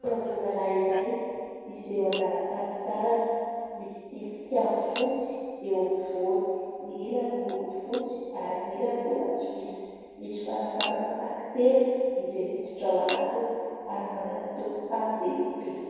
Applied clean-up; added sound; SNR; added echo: none; Chink, clink; 10 dB; reverberation time 2.2 s.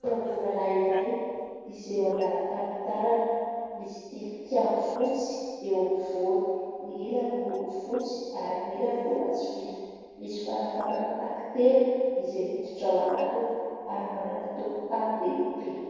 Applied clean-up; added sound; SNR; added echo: neural separator model SepFormer DNS4.